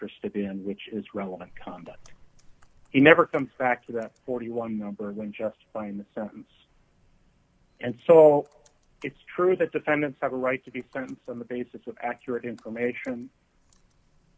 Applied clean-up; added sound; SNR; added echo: none; none; none; none.